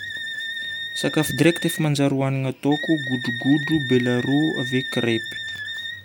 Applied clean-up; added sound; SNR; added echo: none; Wind instrument, woodwind instrument; 8 dB; none.